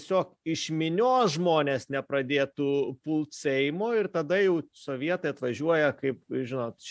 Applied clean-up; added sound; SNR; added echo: none; none; none; none.